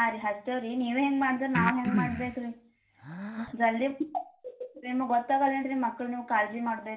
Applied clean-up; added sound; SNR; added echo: none; Breathing; 5 dB; reverberation time 0.4 s.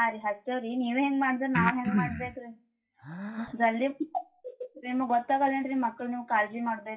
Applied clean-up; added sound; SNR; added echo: classical method WPE with log-MMSE.